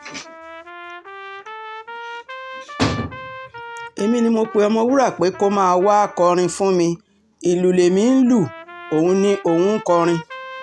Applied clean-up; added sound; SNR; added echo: none; Trumpet; 17 dB; none.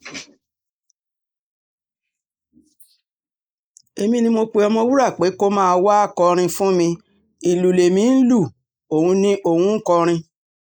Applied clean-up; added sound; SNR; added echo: neural mask model Resemble Enhance denoiser.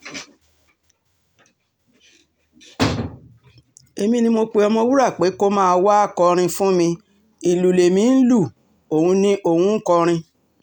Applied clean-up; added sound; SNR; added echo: none; none; none; none.